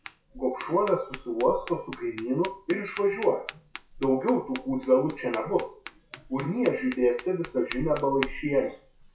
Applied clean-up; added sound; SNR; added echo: classical method WPE with log-MMSE.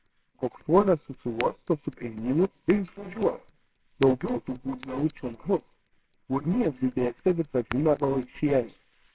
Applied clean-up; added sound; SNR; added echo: neural separator model SepFormer WHAMR!.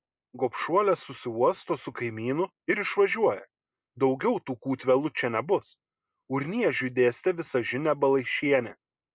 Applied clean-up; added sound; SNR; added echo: none; none; none; none.